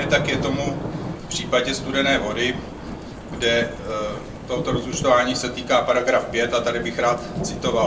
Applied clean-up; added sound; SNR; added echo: none; Thunder / Rain; 7 dB; reverberation time 0.2 s.